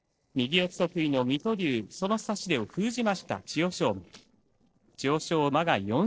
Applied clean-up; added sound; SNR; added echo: neural separator model SepFormer DNS4.